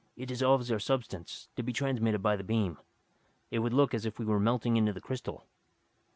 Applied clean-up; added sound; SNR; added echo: none; none; none; none.